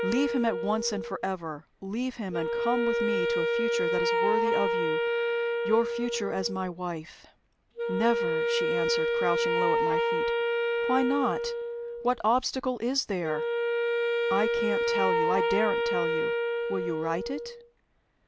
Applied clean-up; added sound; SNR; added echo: none; Wind instrument, woodwind instrument; -3 dB; none.